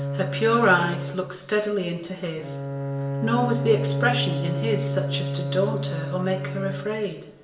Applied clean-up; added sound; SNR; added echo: none; Bowed string instrument; 3 dB; reverberation time 0.7 s.